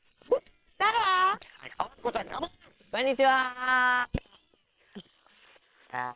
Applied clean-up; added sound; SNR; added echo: neural separator model SepFormer WHAM!.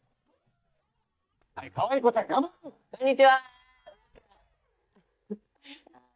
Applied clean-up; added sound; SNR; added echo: neural mask model DeepFilterNet 3.